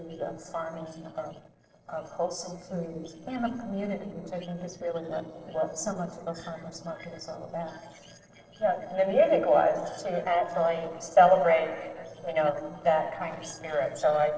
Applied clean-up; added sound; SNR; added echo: neural separator model SepFormer DNS4.